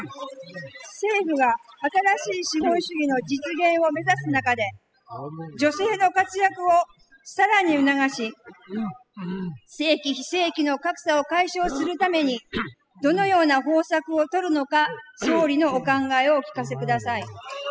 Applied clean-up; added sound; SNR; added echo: classical method spectral subtraction.